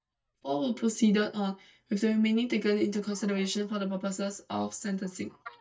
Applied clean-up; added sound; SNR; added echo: neural mask model DeepFilterNet 3.